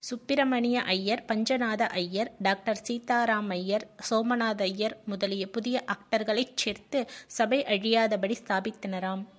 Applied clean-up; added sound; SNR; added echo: none; none; none; none.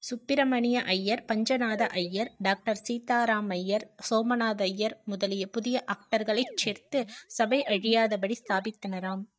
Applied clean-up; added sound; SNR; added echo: neural mask model DeepFilterNet 3.